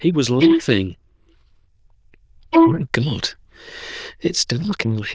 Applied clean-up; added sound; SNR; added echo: neural diffusion model UNIVERSE++.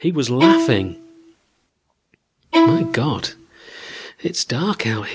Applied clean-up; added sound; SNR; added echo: none; Bowed string instrument; -4 dB; none.